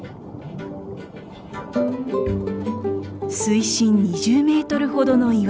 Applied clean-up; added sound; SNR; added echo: none; none; none; none.